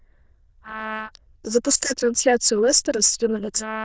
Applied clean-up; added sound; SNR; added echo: neural diffusion model UNIVERSE++.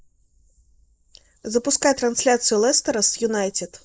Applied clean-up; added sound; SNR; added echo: neural mask model Resemble Enhance denoiser.